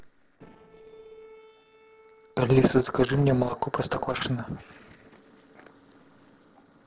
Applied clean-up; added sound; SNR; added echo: neural separator model SepFormer DNS4.